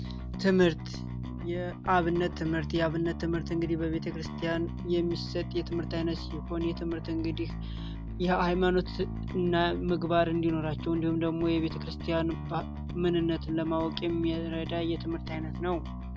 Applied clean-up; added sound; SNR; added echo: none; Bass guitar; 6 dB; none.